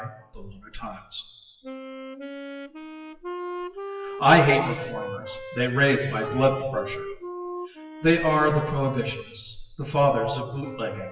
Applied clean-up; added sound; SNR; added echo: classical method WPE with log-MMSE.